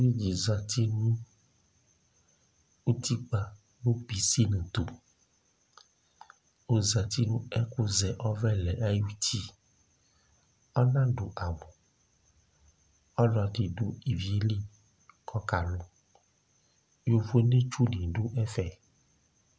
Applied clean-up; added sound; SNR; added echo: none; none; none; none.